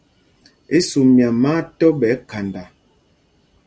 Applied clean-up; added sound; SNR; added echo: none; none; none; none.